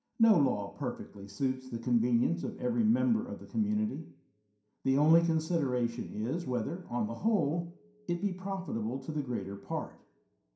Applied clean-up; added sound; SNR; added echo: none; none; none; reverberation time 0.5 s.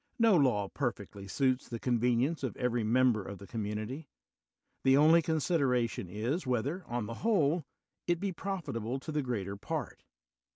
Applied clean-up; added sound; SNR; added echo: none; none; none; none.